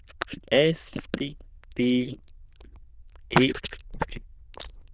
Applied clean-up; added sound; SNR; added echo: neural diffusion model UNIVERSE++.